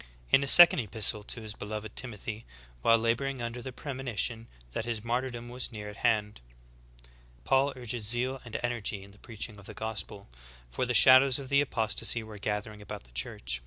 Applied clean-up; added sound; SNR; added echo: none; none; none; none.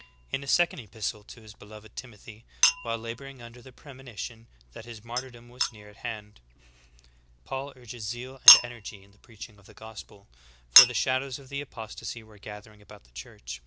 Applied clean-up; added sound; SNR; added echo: none; Chink, clink; -5 dB; none.